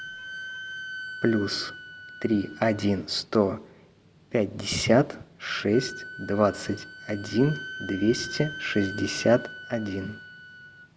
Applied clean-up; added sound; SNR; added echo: none; Wind instrument, woodwind instrument; 13 dB; none.